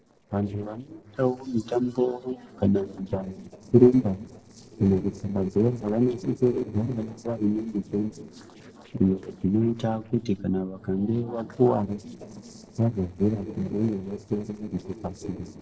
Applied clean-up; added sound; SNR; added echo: neural separator model SepFormer DNS4.